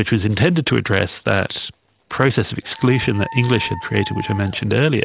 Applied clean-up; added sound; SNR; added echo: none; Dog; 14 dB; none.